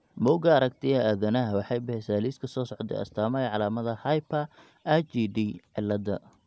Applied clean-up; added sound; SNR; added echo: none; none; none; none.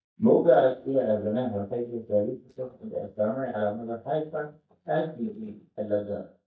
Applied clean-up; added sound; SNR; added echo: neural mask model DeepFilterNet 3.